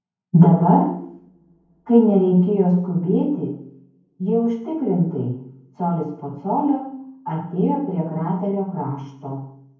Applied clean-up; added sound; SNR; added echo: none; none; none; reverberation time 0.9 s.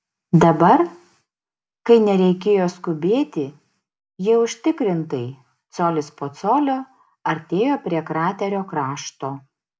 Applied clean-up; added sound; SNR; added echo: none; none; none; none.